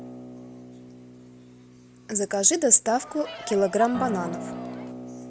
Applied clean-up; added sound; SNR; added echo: none; Acoustic guitar + Crowd; 12 dB; none.